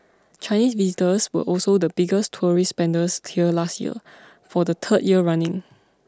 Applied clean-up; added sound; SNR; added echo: none; none; none; none.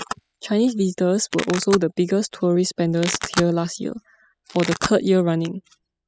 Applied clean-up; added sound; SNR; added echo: classical method spectral subtraction.